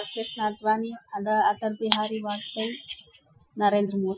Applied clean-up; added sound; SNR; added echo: classical method Wiener filter.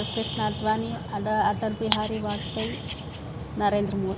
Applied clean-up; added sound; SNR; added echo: none; Dog; 12 dB; none.